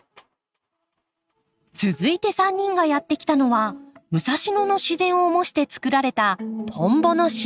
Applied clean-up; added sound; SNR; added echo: neural mask model RNNoise.